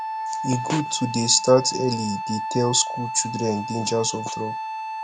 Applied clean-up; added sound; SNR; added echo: none; Wind instrument, woodwind instrument; 6 dB; none.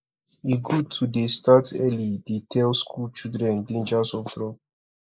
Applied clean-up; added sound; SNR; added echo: neural mask model Resemble Enhance denoiser.